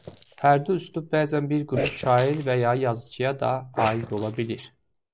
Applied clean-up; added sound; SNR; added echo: neural mask model Resemble Enhance denoiser.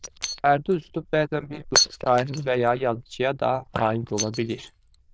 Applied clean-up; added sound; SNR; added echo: neural diffusion model UNIVERSE++.